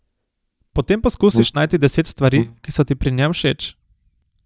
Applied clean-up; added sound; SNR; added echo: neural mask model DeepFilterNet 3.